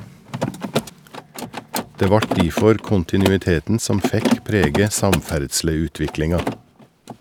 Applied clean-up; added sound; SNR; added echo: none; Mechanisms; 6 dB; none.